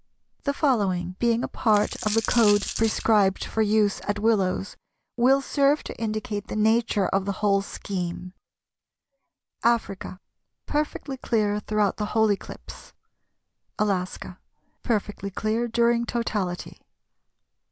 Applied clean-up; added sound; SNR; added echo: none; Coin (dropping); 8 dB; none.